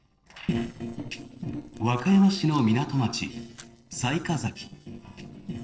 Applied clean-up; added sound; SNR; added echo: neural separator model SepFormer DNS4.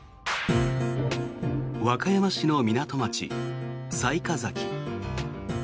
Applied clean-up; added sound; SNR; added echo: none; none; none; none.